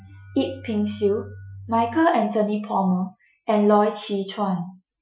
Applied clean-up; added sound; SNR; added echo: classical method Wiener filter.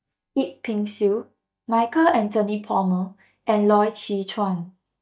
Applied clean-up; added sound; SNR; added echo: neural mask model DeepFilterNet 3.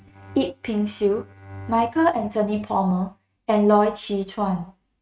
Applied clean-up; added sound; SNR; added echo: neural mask model RNNoise.